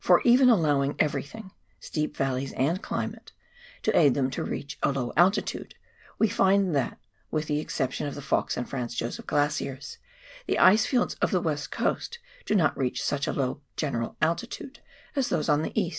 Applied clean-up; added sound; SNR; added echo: none; none; none; none.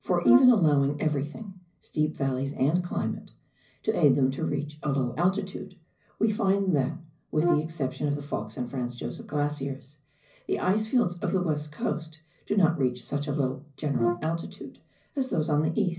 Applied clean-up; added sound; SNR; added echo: none; Brass instrument; 7 dB; reverberation time 0.5 s.